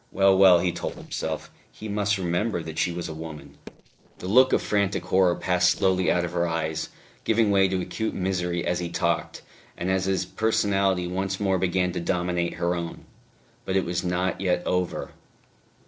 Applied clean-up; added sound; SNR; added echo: neural separator model SepFormer DNS4.